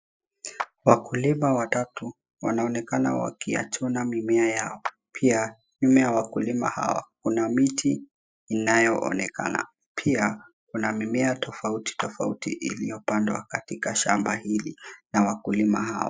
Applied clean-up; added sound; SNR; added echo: classical method spectral subtraction.